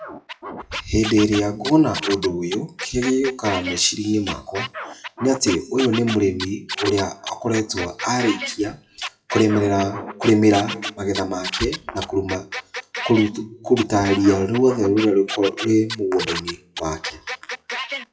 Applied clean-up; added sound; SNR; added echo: classical method WPE with log-MMSE.